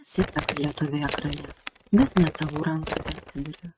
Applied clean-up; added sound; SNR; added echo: neural mask model RNNoise.